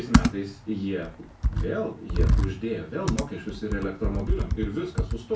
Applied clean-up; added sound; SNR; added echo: none; Computer keyboard; -4 dB; reverberation time 0.3 s.